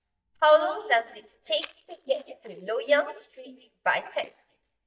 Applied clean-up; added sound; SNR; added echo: neural mask model DeepFilterNet 3.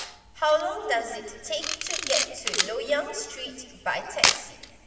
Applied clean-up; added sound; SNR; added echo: none; Camera; 1 dB; reverberation time 2.0 s.